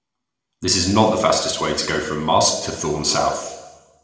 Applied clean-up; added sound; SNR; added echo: none; none; none; reverberation time 1.0 s.